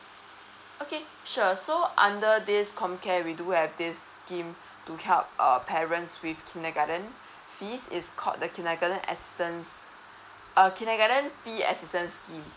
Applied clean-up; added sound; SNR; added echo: none; none; none; none.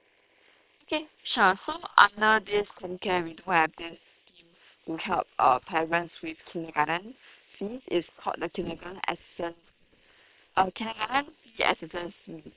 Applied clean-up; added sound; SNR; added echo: neural separator model SepFormer WHAM!.